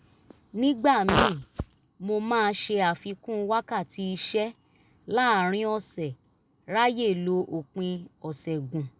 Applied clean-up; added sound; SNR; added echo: none; Fart; 2 dB; none.